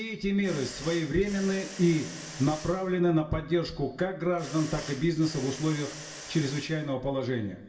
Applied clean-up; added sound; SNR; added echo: none; Mechanisms; 16 dB; reverberation time 0.2 s.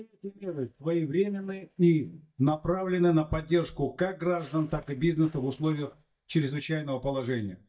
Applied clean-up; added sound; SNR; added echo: neural mask model DeepFilterNet 3.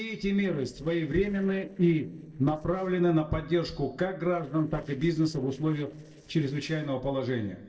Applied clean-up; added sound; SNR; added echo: neural separator model SepFormer DNS4.